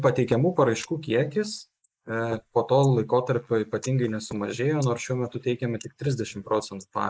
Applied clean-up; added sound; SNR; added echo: neural mask model Resemble Enhance denoiser.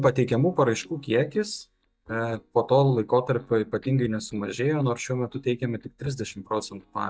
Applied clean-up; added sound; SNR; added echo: neural mask model DeepFilterNet 3.